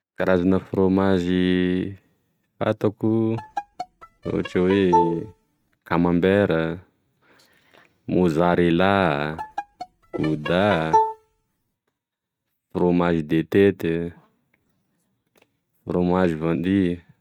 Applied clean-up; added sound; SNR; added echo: neural mask model RNNoise.